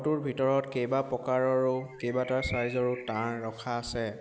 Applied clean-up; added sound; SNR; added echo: none; Bird; 16 dB; none.